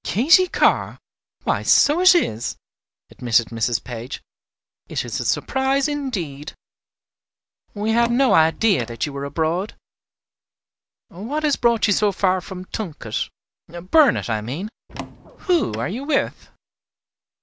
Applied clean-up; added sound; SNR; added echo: none; Door; 14 dB; none.